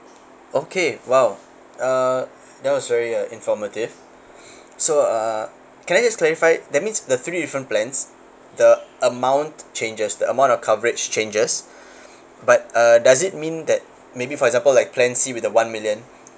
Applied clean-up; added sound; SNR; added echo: none; none; none; none.